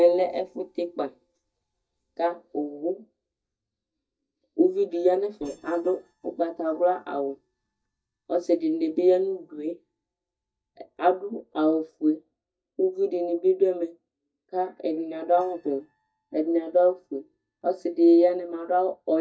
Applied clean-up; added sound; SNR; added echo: neural mask model DeepFilterNet 3.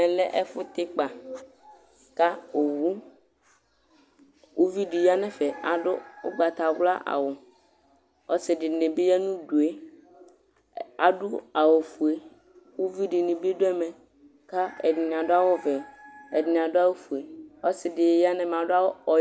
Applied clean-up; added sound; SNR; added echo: none; none; none; none.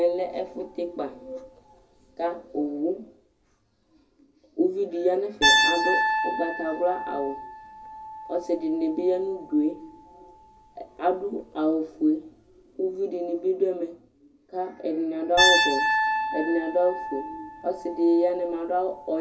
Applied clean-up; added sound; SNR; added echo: none; Piano; 2 dB; reverberation time 0.4 s.